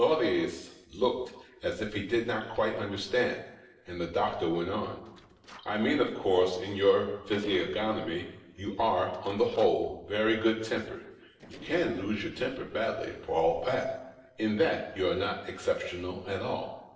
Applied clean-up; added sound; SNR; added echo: neural separator model SepFormer DNS4.